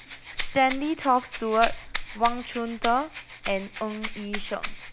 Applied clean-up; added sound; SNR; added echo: none; Rattle (instrument); 3 dB; none.